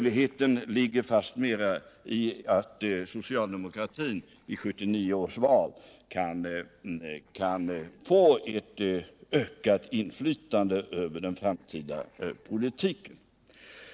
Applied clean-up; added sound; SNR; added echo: neural separator model SepFormer DNS4.